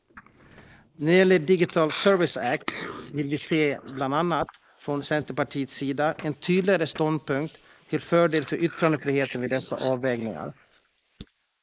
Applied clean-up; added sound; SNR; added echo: neural mask model Resemble Enhance denoiser.